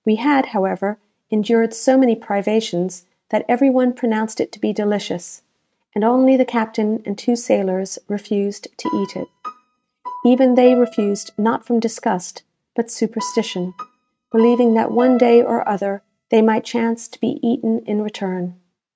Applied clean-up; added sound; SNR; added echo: neural mask model RNNoise.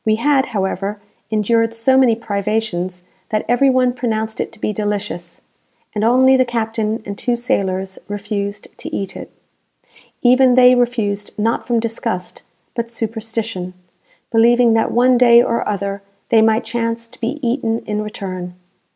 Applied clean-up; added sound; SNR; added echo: none; none; none; none.